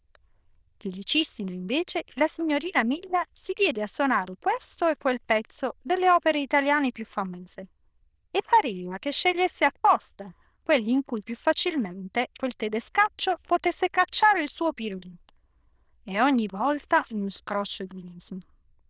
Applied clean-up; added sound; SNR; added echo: neural diffusion model UNIVERSE++.